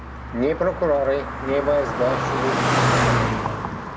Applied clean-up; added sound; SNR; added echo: none; Car passing by; -1 dB; none.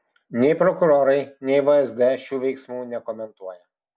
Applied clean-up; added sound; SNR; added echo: none; none; none; none.